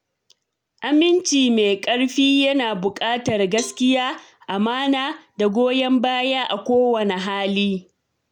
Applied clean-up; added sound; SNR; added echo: none; Cowbell; 20 dB; none.